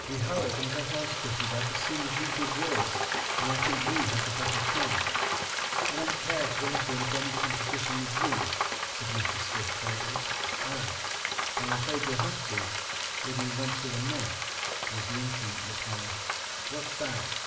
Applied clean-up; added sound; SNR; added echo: none; Frying (food); -4 dB; reverberation time 0.5 s.